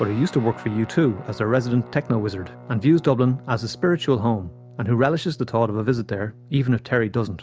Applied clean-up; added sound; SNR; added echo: none; Guitar; 20 dB; none.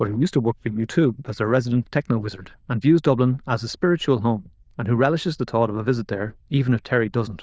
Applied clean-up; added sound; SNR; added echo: neural diffusion model UNIVERSE++.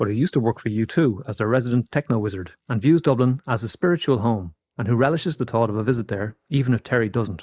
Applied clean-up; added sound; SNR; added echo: neural mask model Resemble Enhance denoiser.